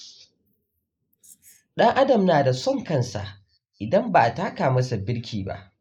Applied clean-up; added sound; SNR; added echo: neural mask model Resemble Enhance denoiser.